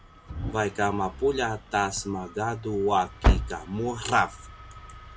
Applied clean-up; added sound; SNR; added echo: none; Engine starting; 3 dB; none.